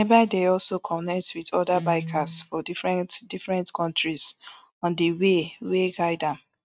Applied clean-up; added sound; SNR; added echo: neural mask model RNNoise.